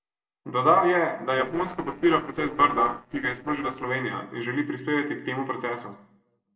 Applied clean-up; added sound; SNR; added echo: neural separator model SepFormer DNS4.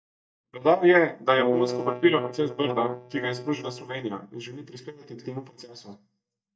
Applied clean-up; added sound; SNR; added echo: neural mask model DeepFilterNet 3.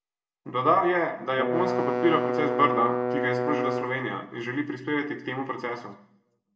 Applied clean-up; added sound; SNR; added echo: none; Bowed string instrument; 1 dB; reverberation time 0.5 s.